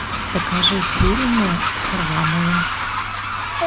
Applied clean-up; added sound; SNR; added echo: none; Train; 1 dB; none.